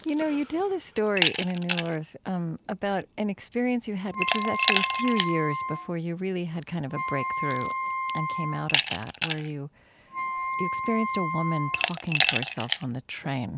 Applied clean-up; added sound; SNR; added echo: none; Wind instrument, woodwind instrument + Glass; 0 dB; none.